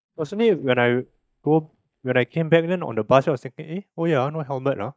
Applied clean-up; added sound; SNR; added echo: neural mask model DeepFilterNet 3.